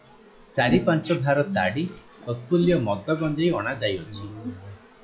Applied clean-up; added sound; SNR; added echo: classical method log-MMSE.